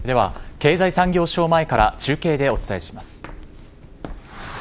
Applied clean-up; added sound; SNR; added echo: none; Walk, footsteps; 12 dB; none.